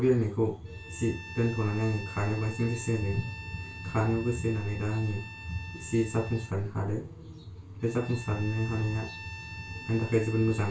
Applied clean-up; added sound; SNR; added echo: none; Bowed string instrument; 16 dB; reverberation time 0.2 s.